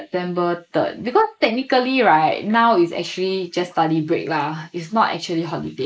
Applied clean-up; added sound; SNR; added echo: neural mask model Resemble Enhance denoiser.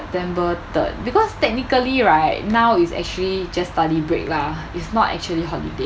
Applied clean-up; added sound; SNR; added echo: none; none; none; none.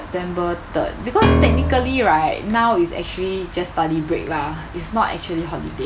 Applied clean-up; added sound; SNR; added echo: none; Piano; -2 dB; none.